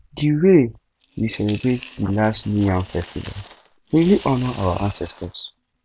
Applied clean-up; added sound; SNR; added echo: none; Coin (dropping); 17 dB; none.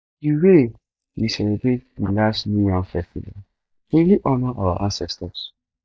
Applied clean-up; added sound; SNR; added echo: neural mask model DeepFilterNet 3.